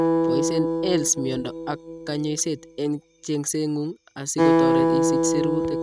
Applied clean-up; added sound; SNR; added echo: neural mask model RNNoise.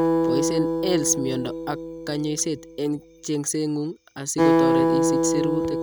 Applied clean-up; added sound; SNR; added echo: none; Acoustic guitar; -3 dB; none.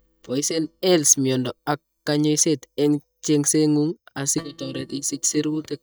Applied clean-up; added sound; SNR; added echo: neural mask model DeepFilterNet 3.